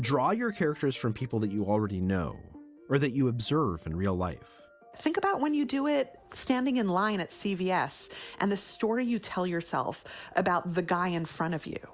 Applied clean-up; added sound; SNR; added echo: none; none; none; none.